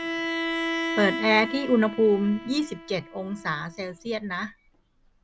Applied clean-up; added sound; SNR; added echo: none; Bowed string instrument; 7 dB; none.